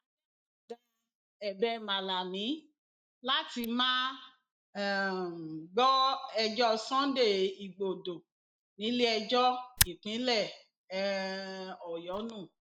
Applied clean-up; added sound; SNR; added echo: neural mask model DeepFilterNet 3.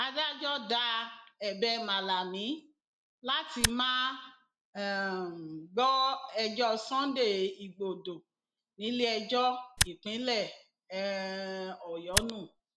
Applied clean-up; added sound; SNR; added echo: none; Tick; -2 dB; none.